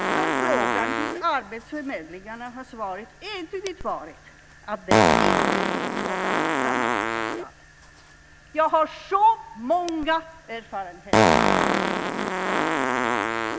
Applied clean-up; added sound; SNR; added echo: none; Fart; -4 dB; none.